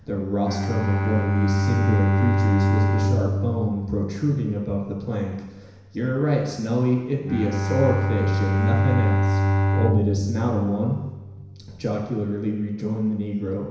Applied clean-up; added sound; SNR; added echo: none; Bowed string instrument; -1 dB; reverberation time 1.0 s.